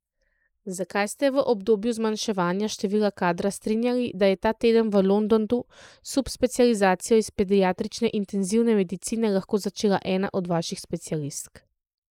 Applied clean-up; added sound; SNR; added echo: neural mask model Resemble Enhance denoiser.